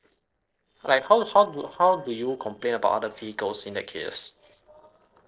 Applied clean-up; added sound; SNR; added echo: neural separator model SepFormer DNS4.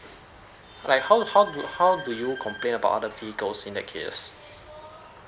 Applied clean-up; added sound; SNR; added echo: none; Bowed string instrument; 14 dB; none.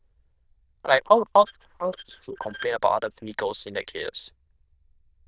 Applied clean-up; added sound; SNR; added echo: neural diffusion model UNIVERSE++.